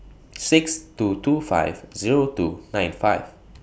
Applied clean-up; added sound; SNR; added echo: none; none; none; none.